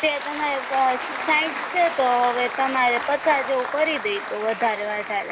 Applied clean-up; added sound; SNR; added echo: none; Applause; 8 dB; none.